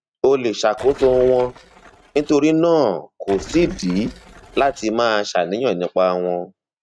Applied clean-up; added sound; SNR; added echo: neural mask model RNNoise.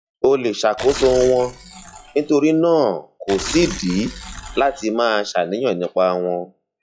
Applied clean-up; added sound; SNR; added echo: classical method log-MMSE.